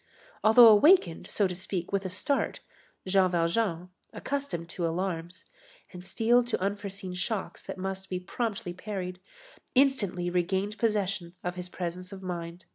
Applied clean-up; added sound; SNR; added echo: none; none; none; none.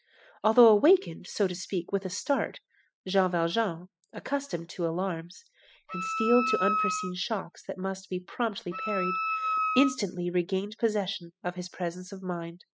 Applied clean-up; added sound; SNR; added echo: classical method spectral subtraction.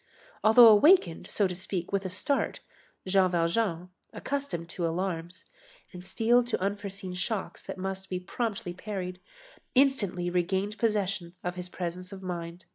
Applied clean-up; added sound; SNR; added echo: neural mask model Resemble Enhance denoiser.